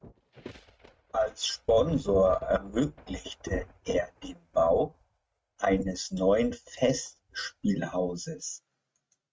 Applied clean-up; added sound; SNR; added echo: neural mask model RNNoise.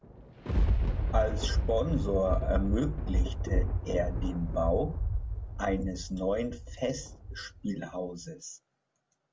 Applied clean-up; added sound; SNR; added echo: none; Thunder; -2 dB; none.